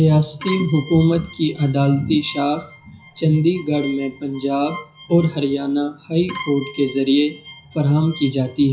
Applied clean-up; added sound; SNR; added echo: classical method WPE with log-MMSE.